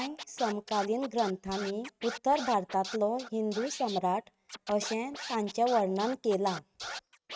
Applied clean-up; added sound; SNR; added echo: neural mask model RNNoise.